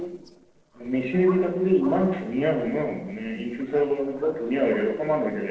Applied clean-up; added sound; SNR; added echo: neural separator model SepFormer DNS4.